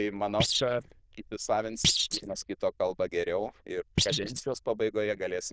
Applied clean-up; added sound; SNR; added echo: neural diffusion model UNIVERSE++.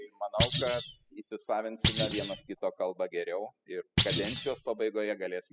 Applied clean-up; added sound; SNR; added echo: classical method spectral subtraction.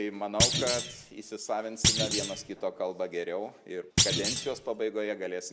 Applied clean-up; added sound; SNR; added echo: none; Thump, thud; -3 dB; none.